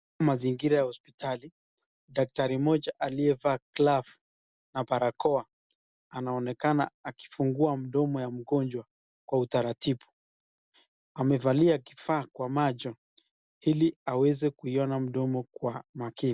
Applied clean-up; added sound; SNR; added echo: none; none; none; none.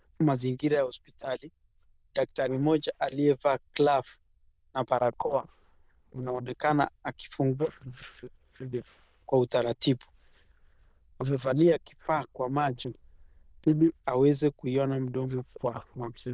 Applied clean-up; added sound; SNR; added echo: neural diffusion model UNIVERSE++.